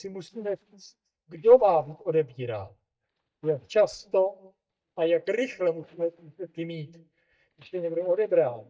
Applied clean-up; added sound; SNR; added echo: neural mask model DeepFilterNet 3.